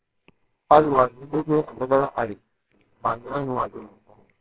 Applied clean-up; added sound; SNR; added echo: neural separator model SepFormer WHAMR!.